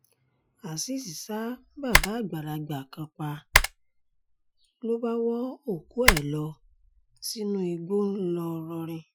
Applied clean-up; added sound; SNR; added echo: classical method Wiener filter.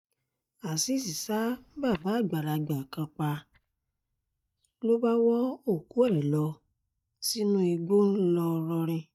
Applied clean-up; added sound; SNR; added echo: neural mask model DeepFilterNet 3.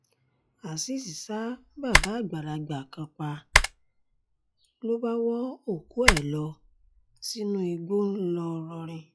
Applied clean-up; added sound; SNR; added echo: classical method log-MMSE.